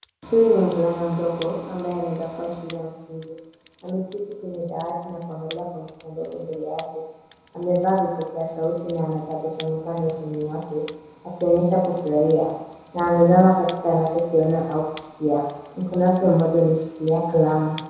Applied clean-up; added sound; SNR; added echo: none; Computer keyboard; 19 dB; reverberation time 1.0 s.